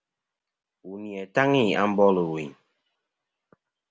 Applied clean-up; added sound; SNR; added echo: none; none; none; none.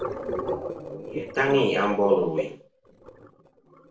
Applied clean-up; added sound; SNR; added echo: neural separator model SepFormer DNS4.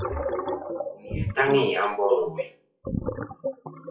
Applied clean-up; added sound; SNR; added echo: classical method WPE with log-MMSE.